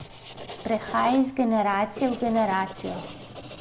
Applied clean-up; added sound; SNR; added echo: none; Writing; 14 dB; none.